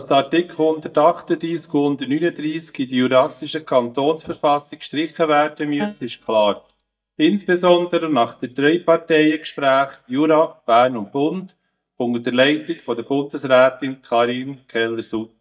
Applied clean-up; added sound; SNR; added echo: neural mask model DeepFilterNet 3.